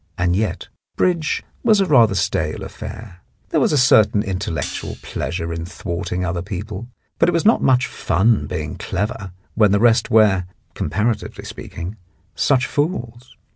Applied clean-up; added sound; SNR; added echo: none; Hi-hat; 18 dB; none.